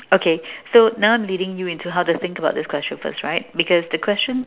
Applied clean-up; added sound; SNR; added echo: none; none; none; none.